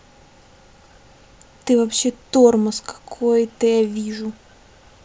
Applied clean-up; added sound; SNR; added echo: none; none; none; none.